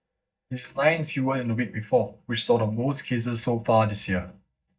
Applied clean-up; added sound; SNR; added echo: neural mask model DeepFilterNet 3.